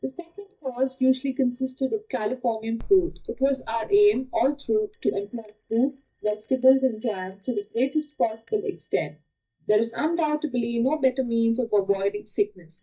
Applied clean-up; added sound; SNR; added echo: neural mask model DeepFilterNet 3.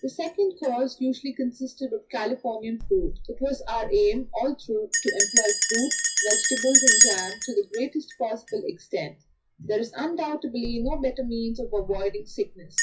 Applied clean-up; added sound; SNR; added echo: classical method WPE with log-MMSE.